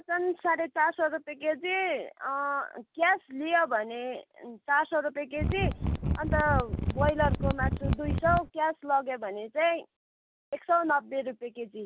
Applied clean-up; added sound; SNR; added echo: none; Mechanisms; 0 dB; none.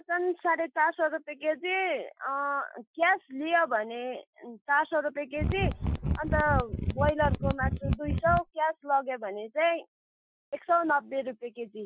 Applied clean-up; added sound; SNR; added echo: classical method Wiener filter.